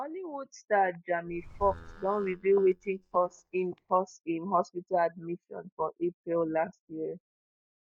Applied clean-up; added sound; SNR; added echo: neural mask model DeepFilterNet 3.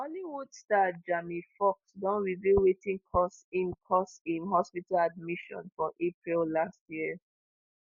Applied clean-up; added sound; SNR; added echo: none; none; none; none.